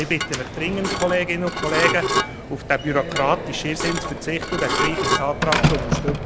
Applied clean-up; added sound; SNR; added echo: none; Dishes, pots, and pans / Glass + Slam; 0 dB; none.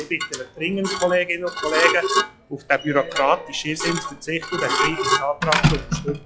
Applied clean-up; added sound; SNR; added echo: classical method log-MMSE.